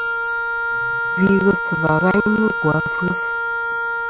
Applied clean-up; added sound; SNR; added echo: none; Wind instrument, woodwind instrument; 1 dB; none.